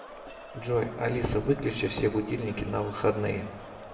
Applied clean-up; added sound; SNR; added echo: none; Crowd; 15 dB; reverberation time 1.3 s.